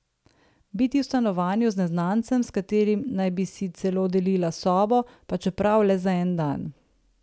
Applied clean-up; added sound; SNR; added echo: none; none; none; none.